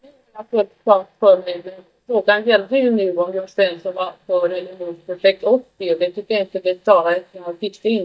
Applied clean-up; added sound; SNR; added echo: neural mask model DeepFilterNet 3.